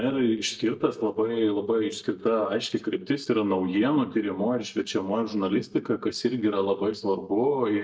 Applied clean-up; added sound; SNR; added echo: neural mask model DeepFilterNet 3.